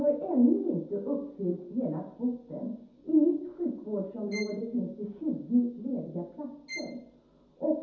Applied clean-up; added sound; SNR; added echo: none; Bowed string instrument; 16 dB; reverberation time 0.6 s.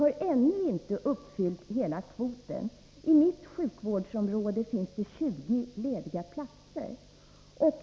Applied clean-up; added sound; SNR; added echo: none; none; none; none.